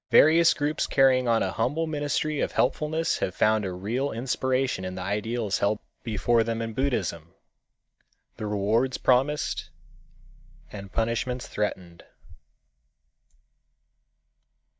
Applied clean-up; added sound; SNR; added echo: neural mask model DeepFilterNet 3.